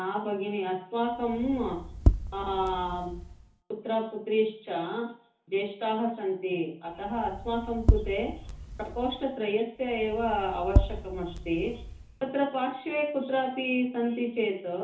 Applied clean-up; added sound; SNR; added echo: none; Tap; 0 dB; reverberation time 0.6 s.